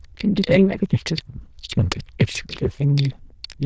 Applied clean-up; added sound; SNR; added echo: neural diffusion model UNIVERSE++.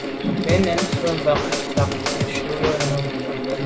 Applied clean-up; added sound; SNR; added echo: none; Scratching (performance technique) + Mechanical fan; 0 dB; none.